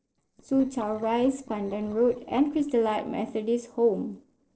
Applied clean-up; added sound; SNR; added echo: neural separator model SepFormer DNS4.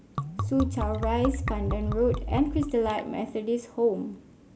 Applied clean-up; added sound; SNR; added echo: none; Liquid; 3 dB; none.